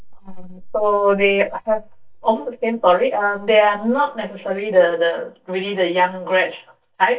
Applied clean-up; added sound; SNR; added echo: neural mask model DeepFilterNet 3.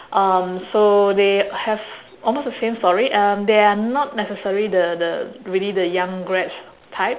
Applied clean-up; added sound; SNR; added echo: none; none; none; none.